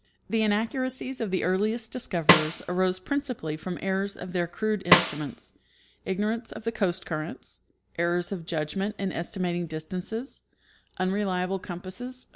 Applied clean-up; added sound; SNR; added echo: none; Snare drum; -2 dB; none.